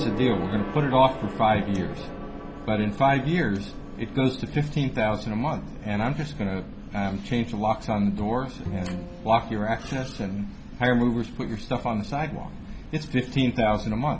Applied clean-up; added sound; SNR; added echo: none; Gong + Bowed string instrument; 14 dB; none.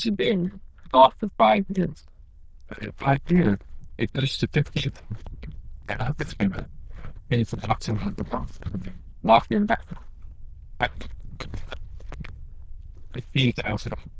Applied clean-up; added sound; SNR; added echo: neural diffusion model UNIVERSE++.